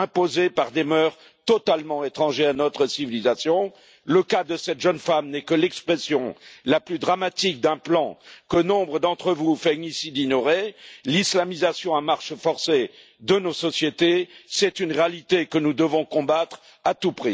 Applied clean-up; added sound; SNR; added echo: none; none; none; none.